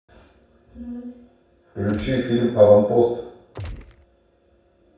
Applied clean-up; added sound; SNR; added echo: none; Gunshot, gunfire; 13 dB; reverberation time 0.7 s.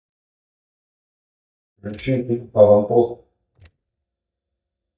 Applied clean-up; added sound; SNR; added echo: neural mask model DeepFilterNet 3.